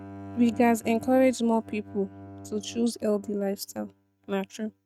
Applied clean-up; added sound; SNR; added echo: neural mask model RNNoise.